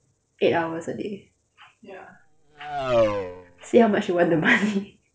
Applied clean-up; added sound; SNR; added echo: neural separator model SepFormer DNS4.